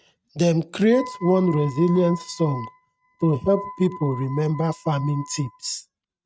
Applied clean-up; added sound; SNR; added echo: neural mask model RNNoise.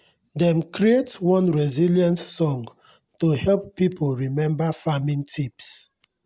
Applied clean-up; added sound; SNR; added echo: none; none; none; none.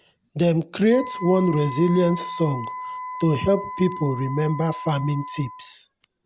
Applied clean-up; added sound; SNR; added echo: none; Wind instrument, woodwind instrument; 11 dB; none.